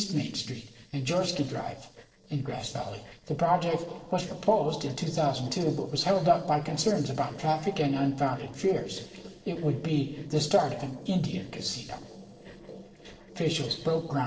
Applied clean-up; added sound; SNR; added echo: neural separator model SepFormer DNS4.